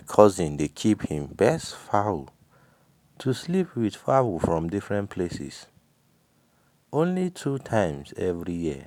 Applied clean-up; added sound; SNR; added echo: none; none; none; none.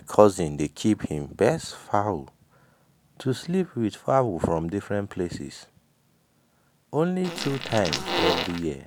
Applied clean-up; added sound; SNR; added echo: none; Fart; 2 dB; none.